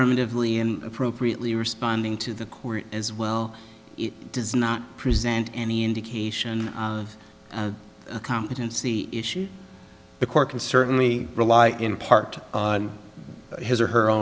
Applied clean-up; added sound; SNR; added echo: none; none; none; none.